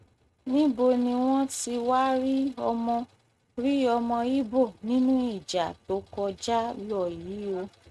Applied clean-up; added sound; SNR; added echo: neural mask model RNNoise.